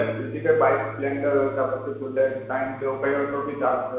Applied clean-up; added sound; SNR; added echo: none; Harp; 14 dB; reverberation time 0.9 s.